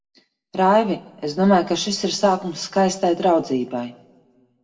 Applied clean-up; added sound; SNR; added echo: none; none; none; reverberation time 0.7 s.